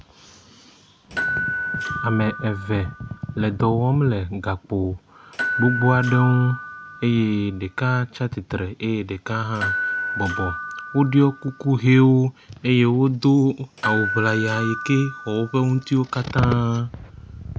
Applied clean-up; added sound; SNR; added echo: none; Door / Bell; 10 dB; none.